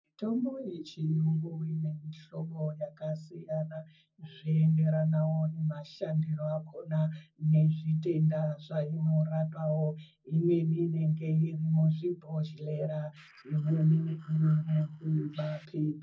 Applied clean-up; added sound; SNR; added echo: neural separator model SepFormer DNS4.